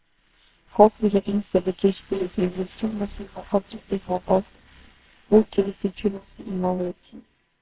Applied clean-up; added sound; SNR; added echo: neural separator model SepFormer WHAMR!.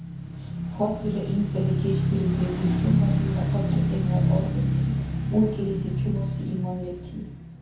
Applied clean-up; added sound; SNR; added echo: none; Motorcycle / Engine; -5 dB; reverberation time 0.6 s.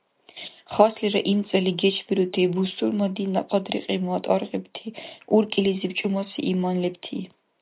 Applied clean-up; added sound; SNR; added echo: none; none; none; none.